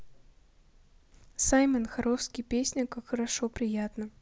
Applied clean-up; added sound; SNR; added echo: none; none; none; none.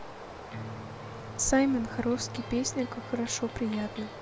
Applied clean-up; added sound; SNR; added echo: none; Electric guitar + Stream; 10 dB; none.